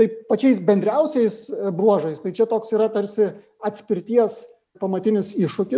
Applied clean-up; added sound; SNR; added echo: none; none; none; none.